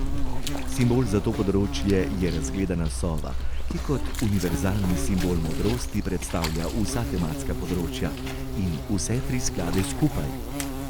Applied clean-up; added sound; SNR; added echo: none; Insect; 1 dB; none.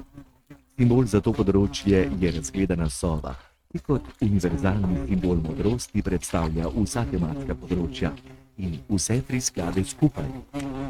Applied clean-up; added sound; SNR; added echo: neural mask model RNNoise.